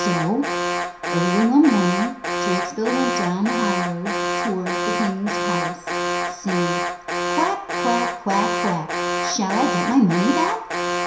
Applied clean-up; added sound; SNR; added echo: none; Alarm; 1 dB; reverberation time 0.7 s.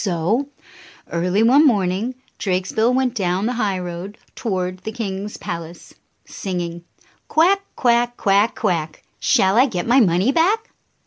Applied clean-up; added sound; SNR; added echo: none; none; none; none.